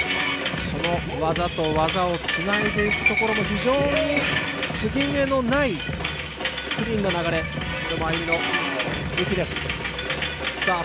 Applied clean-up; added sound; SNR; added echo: none; none; none; none.